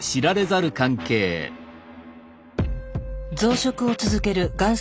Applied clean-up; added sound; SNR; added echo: none; none; none; none.